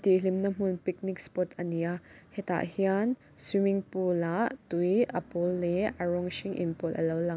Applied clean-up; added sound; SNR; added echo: none; none; none; none.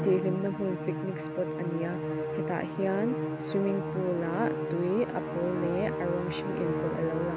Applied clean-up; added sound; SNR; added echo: none; Musical instrument; 2 dB; none.